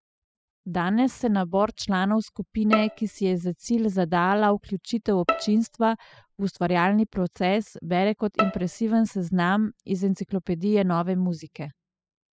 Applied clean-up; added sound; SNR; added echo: classical method spectral subtraction.